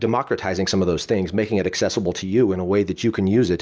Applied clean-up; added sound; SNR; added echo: none; none; none; none.